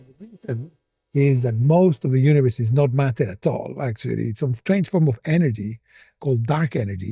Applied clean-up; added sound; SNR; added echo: neural mask model DeepFilterNet 3.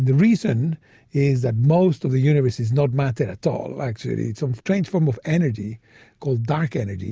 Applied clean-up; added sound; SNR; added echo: none; none; none; none.